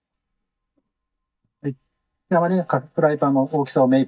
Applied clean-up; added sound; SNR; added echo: neural mask model DeepFilterNet 3.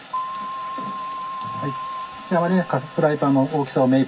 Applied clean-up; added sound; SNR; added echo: none; Keyboard (musical); 9 dB; reverberation time 0.4 s.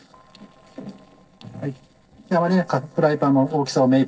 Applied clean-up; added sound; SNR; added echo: neural separator model SepFormer DNS4.